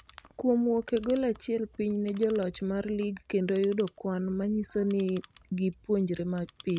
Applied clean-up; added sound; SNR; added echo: none; Clock; 18 dB; none.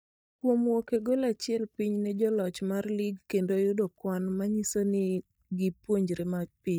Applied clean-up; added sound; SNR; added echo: neural mask model DeepFilterNet 3.